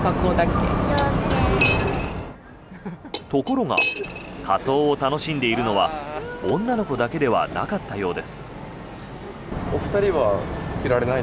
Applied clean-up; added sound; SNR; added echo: none; Cutlery, silverware; 5 dB; none.